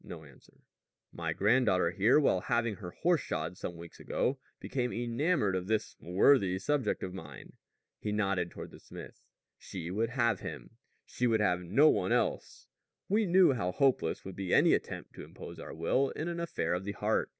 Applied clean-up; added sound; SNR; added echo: none; none; none; none.